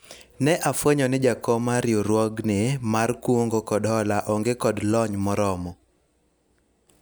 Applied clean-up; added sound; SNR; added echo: none; none; none; none.